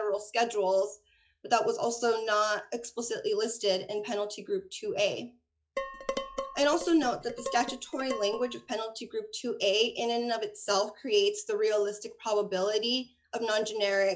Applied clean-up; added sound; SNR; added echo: classical method log-MMSE.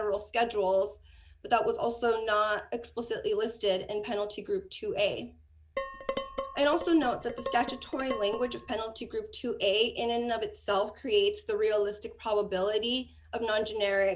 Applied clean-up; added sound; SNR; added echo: none; Dishes, pots, and pans; 9 dB; none.